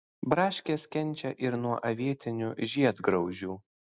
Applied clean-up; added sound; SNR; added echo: none; none; none; none.